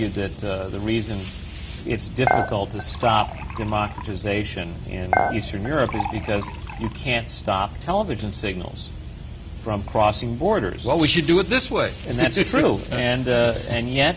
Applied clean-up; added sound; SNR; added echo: none; Dishes, pots, and pans / Chink, clink; 5 dB; none.